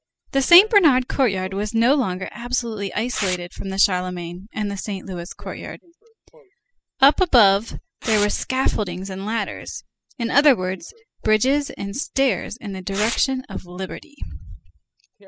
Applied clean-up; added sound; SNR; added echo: classical method spectral subtraction.